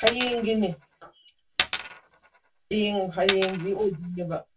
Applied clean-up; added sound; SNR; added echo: none; Coin (dropping); 5 dB; reverberation time 0.1 s.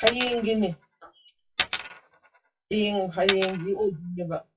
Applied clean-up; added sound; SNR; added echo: classical method WPE with log-MMSE.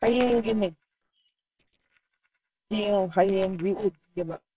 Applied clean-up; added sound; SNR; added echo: neural separator model SepFormer WHAMR!.